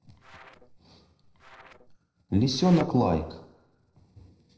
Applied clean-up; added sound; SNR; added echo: neural separator model SepFormer DNS4.